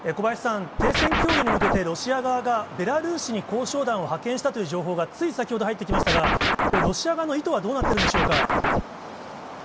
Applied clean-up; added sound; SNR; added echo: none; Scratching (performance technique); -4 dB; none.